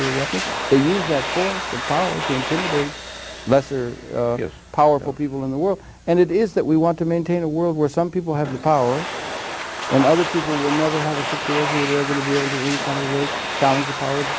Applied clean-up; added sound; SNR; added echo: none; Domestic sounds, home sounds; 6 dB; none.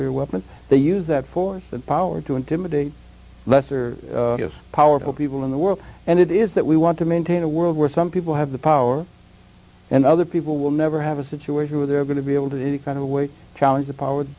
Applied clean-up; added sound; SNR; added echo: none; none; none; none.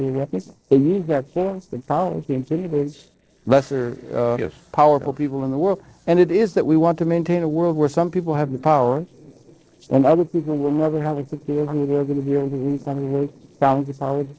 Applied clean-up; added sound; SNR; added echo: neural separator model SepFormer DNS4.